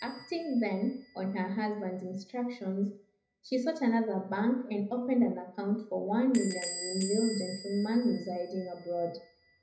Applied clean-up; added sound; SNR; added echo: none; Door / Bell; 14 dB; reverberation time 0.5 s.